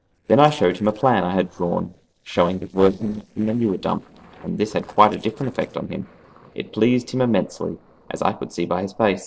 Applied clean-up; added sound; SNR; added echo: neural separator model SepFormer DNS4.